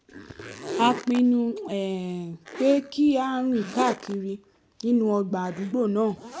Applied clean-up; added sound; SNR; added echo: none; Zipper (clothing); 13 dB; none.